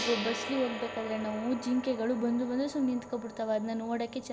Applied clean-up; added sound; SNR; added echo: none; Gong; 9 dB; none.